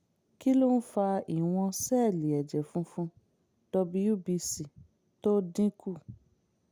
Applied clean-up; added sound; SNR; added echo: none; none; none; none.